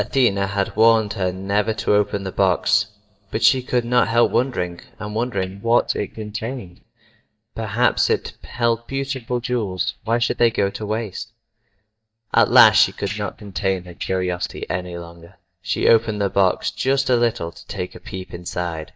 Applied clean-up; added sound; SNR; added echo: neural mask model DeepFilterNet 3.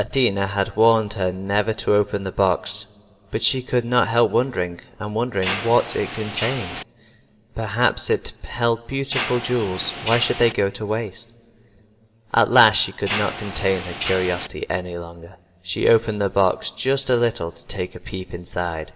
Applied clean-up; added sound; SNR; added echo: none; Mechanisms; 10 dB; reverberation time 1.0 s.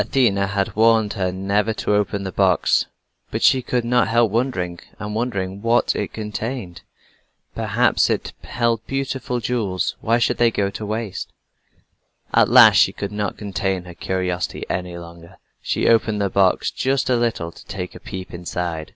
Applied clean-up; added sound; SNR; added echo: none; none; none; none.